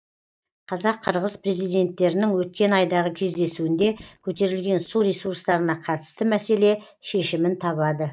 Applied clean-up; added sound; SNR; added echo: neural mask model DeepFilterNet 3.